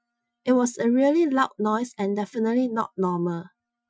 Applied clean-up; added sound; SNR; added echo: classical method Wiener filter.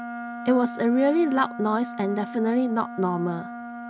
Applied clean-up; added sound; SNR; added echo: none; Wind instrument, woodwind instrument; 11 dB; none.